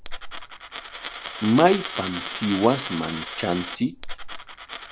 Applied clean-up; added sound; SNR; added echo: none; Coin (dropping); 8 dB; none.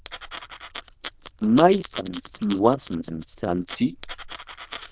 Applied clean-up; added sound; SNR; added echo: neural diffusion model UNIVERSE++.